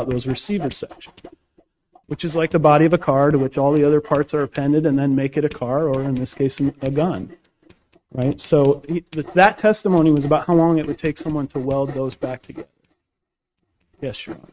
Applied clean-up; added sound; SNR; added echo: neural mask model RNNoise.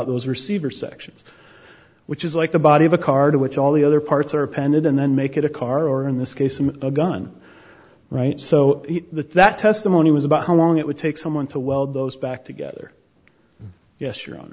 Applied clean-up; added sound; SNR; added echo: none; none; none; none.